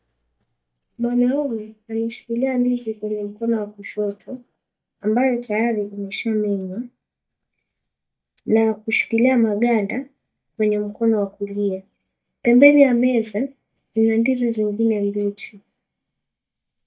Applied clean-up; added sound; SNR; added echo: neural mask model DeepFilterNet 3.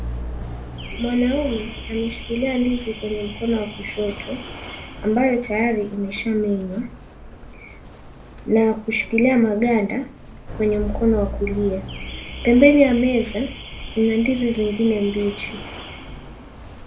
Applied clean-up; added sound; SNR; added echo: none; Alarm / Car; 11 dB; reverberation time 0.3 s.